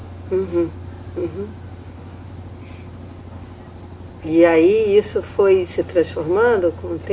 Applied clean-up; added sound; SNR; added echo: none; none; none; none.